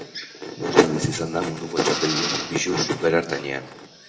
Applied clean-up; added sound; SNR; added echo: none; Drill; 10 dB; reverberation time 0.7 s.